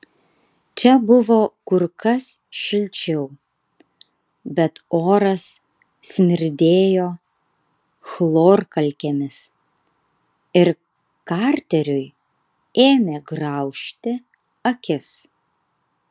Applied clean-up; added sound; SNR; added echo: none; none; none; none.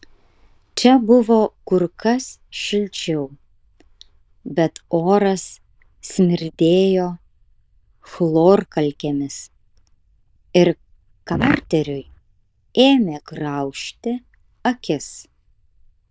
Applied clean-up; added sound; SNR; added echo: neural diffusion model UNIVERSE++.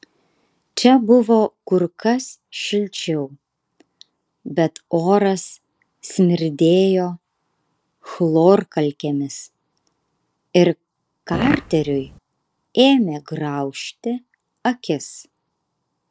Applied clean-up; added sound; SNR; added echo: neural separator model SepFormer DNS4.